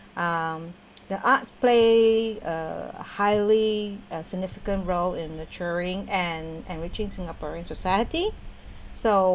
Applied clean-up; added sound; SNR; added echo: none; Stream; 16 dB; none.